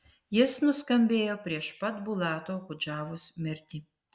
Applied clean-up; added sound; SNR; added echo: none; none; none; none.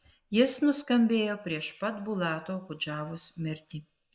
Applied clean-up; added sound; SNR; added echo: neural mask model Resemble Enhance denoiser.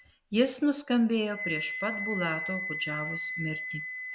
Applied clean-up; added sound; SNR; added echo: none; Wind instrument, woodwind instrument; 6 dB; none.